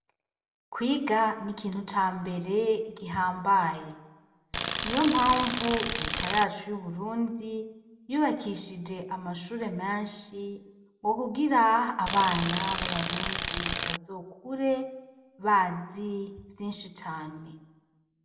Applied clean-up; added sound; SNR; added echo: none; Tools; 2 dB; reverberation time 0.8 s.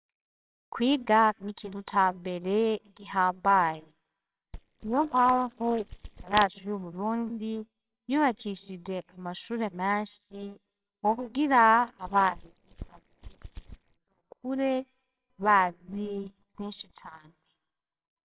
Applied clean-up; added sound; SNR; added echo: neural separator model SepFormer WHAMR!.